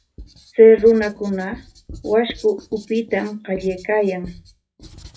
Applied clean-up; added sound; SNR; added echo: classical method WPE with log-MMSE.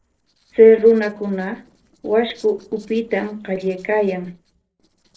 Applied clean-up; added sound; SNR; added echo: neural separator model SepFormer DNS4.